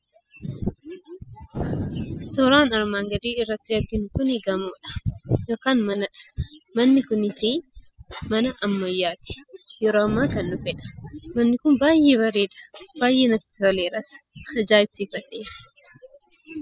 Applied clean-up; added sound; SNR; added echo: classical method spectral subtraction.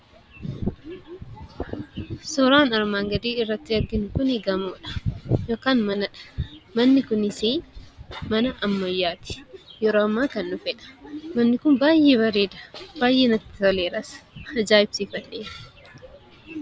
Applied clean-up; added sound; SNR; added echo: none; none; none; none.